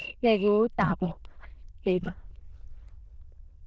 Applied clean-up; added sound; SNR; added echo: neural diffusion model UNIVERSE++.